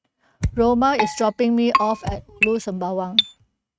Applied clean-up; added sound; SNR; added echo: neural mask model RNNoise.